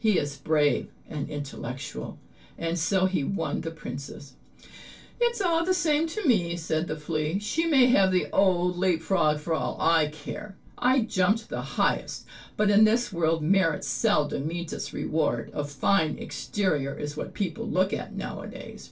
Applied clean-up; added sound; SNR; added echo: none; none; none; reverberation time 0.2 s.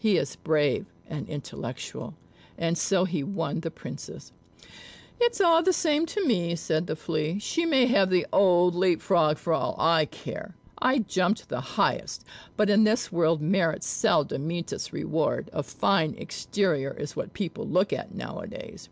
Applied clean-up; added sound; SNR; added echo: none; none; none; none.